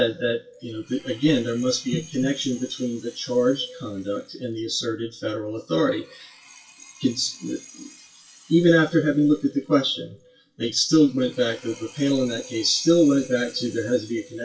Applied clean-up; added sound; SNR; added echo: classical method WPE with log-MMSE.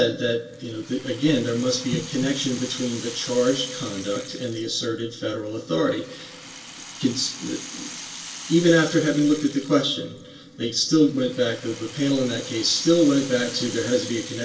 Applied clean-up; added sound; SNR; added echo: none; Rattle (instrument); 15 dB; reverberation time 0.2 s.